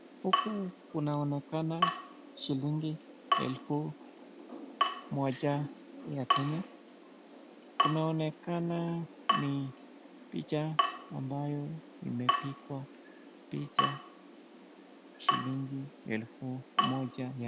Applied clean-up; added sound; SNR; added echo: none; Drip / Water tap, faucet; -1 dB; none.